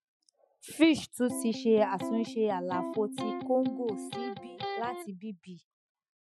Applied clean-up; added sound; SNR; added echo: classical method Wiener filter.